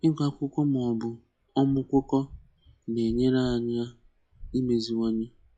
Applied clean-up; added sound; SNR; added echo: classical method log-MMSE.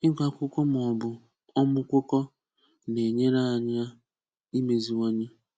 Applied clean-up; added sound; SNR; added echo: none; none; none; none.